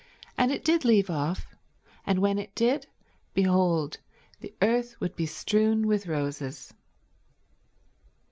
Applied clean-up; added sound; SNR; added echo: none; none; none; none.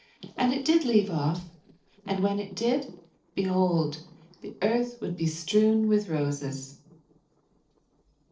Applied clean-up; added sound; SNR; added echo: neural separator model SepFormer DNS4.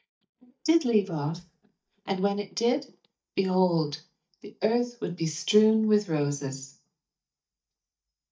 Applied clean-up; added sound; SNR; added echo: neural mask model DeepFilterNet 3.